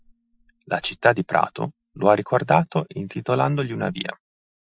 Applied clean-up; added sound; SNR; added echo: classical method Wiener filter.